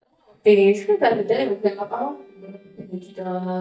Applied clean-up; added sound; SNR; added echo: neural mask model DeepFilterNet 3.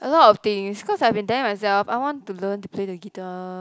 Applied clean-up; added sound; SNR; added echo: none; none; none; none.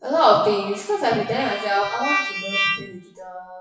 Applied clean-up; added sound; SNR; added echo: classical method WPE with log-MMSE.